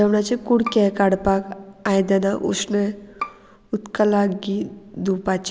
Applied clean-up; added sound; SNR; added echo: none; Bowed string instrument; 18 dB; none.